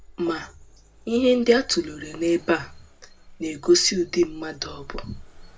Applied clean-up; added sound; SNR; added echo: none; Accelerating, revving, vroom; 20 dB; reverberation time 0.2 s.